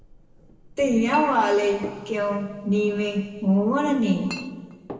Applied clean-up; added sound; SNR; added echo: none; Chink, clink; 18 dB; reverberation time 1.5 s.